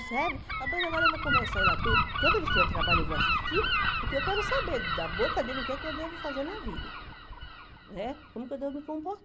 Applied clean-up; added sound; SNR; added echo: none; Gull, seagull; -5 dB; none.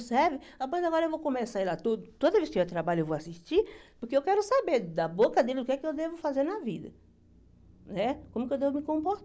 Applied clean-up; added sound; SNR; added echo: none; none; none; none.